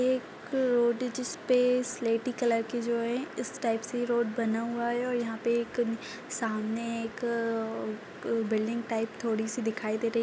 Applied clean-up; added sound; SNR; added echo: none; none; none; none.